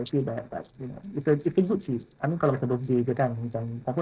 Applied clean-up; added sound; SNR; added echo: neural separator model SepFormer DNS4.